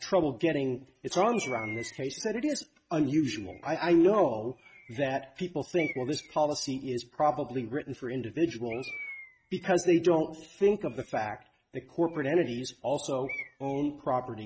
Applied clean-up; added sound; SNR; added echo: neural mask model RNNoise.